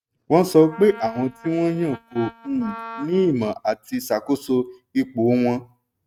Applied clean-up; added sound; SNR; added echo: neural mask model RNNoise.